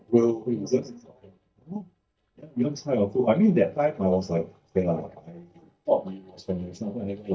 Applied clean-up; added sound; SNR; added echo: neural mask model DeepFilterNet 3.